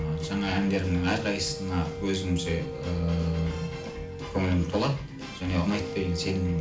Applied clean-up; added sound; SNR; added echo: none; Wind instrument, woodwind instrument; 11 dB; reverberation time 0.4 s.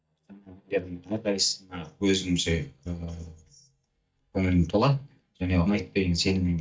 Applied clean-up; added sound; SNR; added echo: neural mask model DeepFilterNet 3.